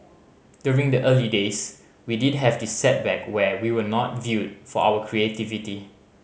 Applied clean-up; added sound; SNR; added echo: none; none; none; none.